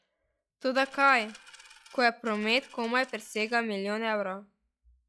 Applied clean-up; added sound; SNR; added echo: classical method log-MMSE.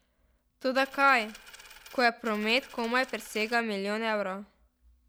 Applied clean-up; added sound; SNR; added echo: none; Coin (dropping); 20 dB; none.